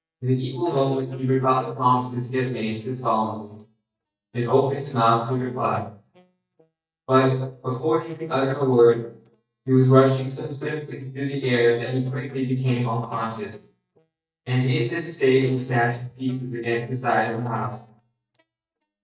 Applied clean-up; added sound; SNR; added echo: neural mask model DeepFilterNet 3.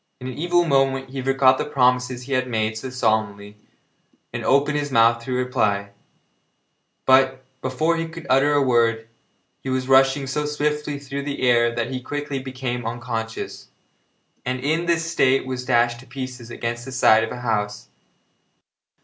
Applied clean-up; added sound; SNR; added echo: none; none; none; none.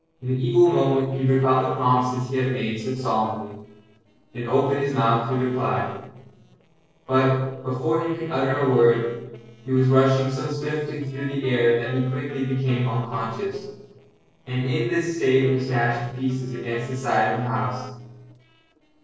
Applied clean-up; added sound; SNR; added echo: neural separator model SepFormer DNS4.